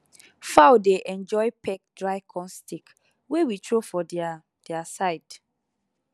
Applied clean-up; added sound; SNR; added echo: none; none; none; none.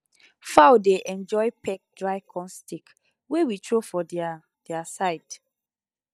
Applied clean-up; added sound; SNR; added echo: neural mask model DeepFilterNet 3.